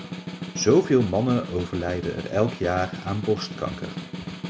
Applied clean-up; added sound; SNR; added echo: none; Snare drum; 9 dB; none.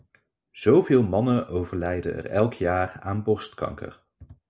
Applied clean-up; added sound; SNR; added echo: none; none; none; none.